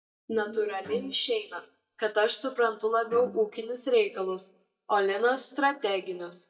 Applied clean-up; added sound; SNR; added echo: neural mask model DeepFilterNet 3.